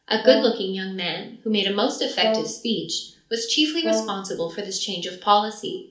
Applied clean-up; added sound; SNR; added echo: none; Brass instrument; 6 dB; reverberation time 0.4 s.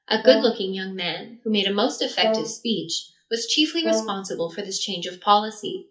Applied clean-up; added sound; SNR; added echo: classical method WPE with log-MMSE.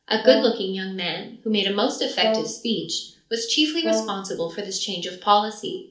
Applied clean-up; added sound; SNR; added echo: neural separator model SepFormer DNS4.